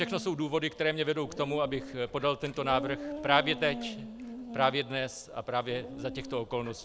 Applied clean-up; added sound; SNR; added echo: none; Dog; 11 dB; none.